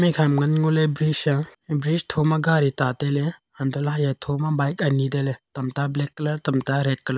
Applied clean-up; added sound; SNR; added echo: none; none; none; none.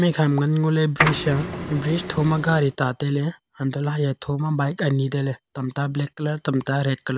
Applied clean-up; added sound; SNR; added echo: none; Printer; 5 dB; none.